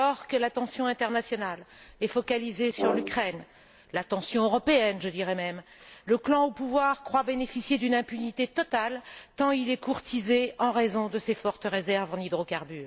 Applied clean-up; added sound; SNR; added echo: none; Brass instrument; 5 dB; none.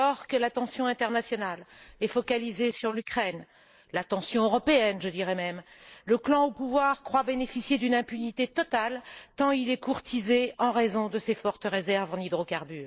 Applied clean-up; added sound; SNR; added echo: neural mask model Resemble Enhance denoiser.